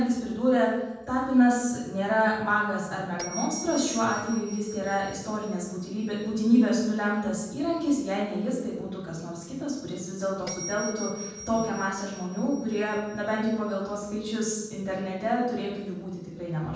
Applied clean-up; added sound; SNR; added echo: none; Bell; 19 dB; reverberation time 1.1 s.